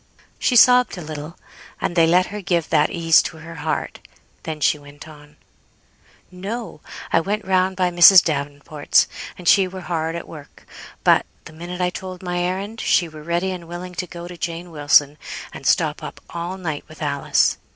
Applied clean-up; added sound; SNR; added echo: none; none; none; none.